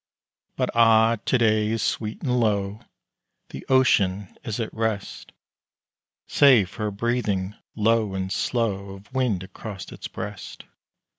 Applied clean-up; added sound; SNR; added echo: none; none; none; none.